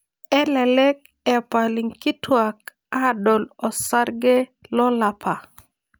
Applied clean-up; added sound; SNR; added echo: none; none; none; none.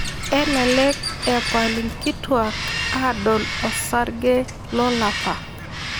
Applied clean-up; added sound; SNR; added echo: none; Bird vocalization, bird call, bird song; 5 dB; none.